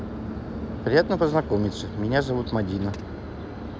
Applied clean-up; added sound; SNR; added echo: none; none; none; none.